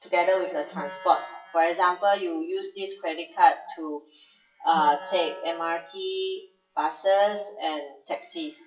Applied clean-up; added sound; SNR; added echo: classical method WPE with log-MMSE.